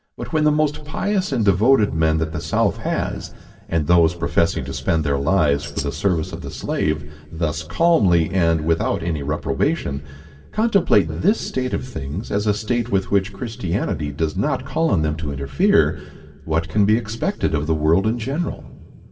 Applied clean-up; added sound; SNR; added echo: none; Tambourine; 12 dB; reverberation time 1.7 s.